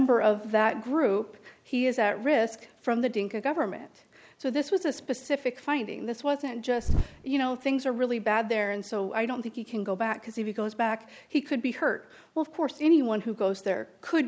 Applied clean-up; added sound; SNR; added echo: none; Bird; 5 dB; none.